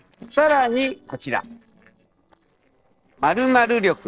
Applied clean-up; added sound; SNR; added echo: neural separator model SepFormer DNS4.